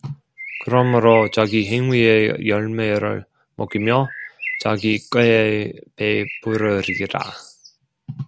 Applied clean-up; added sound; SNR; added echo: none; Bird; 13 dB; none.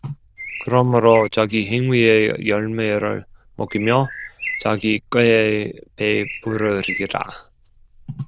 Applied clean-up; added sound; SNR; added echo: neural diffusion model UNIVERSE++.